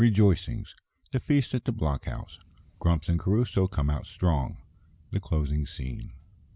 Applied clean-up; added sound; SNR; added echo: none; none; none; none.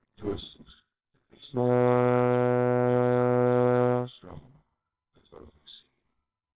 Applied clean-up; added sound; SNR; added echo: neural separator model SepFormer WHAMR!.